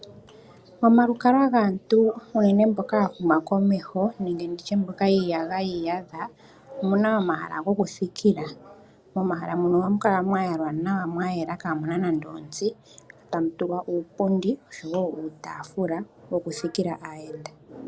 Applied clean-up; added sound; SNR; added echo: none; none; none; none.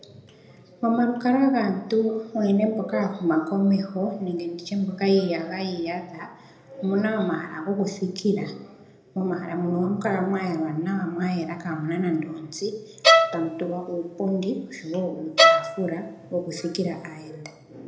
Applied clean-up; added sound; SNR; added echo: none; Bowed string instrument; -3 dB; reverberation time 0.6 s.